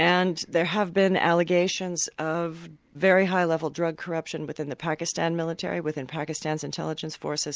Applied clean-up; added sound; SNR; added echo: none; none; none; none.